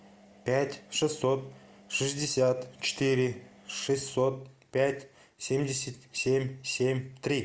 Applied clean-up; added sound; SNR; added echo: none; none; none; none.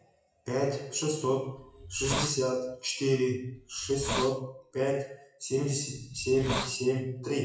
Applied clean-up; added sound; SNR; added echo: classical method WPE with log-MMSE.